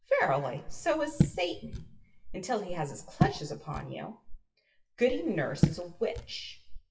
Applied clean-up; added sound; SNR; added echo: classical method WPE with log-MMSE.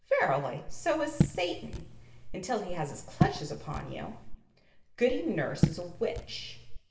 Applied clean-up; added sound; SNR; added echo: none; Raindrop / Drip; 0 dB; reverberation time 0.8 s.